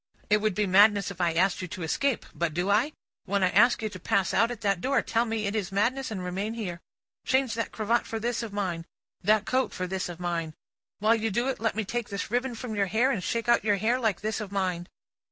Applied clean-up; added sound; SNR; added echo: none; none; none; none.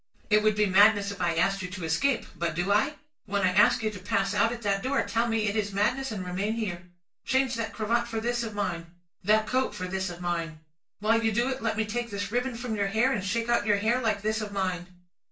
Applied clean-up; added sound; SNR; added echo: none; none; none; reverberation time 0.3 s.